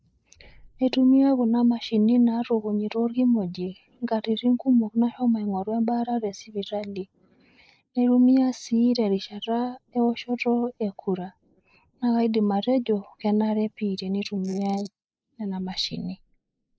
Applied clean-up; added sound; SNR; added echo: neural mask model Resemble Enhance denoiser.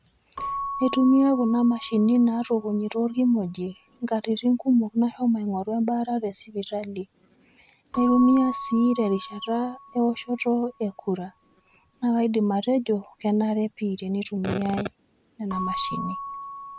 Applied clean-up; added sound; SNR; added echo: none; Keyboard (musical) / Bell; 14 dB; none.